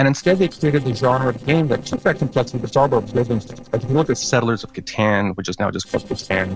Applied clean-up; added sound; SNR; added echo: neural separator model SepFormer DNS4.